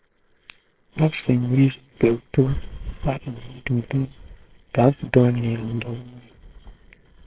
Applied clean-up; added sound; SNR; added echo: neural separator model SepFormer WHAMR!.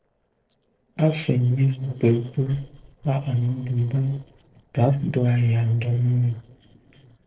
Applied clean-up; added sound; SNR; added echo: neural separator model SepFormer DNS4.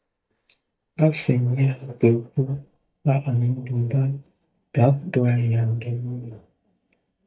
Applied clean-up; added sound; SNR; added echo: neural mask model DeepFilterNet 3.